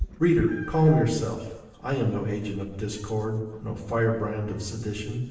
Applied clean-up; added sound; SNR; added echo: none; Meow; 16 dB; reverberation time 1.0 s.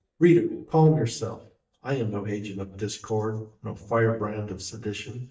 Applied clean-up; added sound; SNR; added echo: neural mask model DeepFilterNet 3.